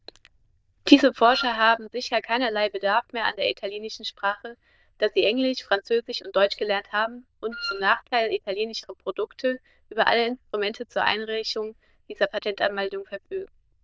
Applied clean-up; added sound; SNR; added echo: neural diffusion model UNIVERSE++.